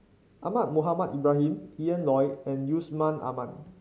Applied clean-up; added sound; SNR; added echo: none; none; none; none.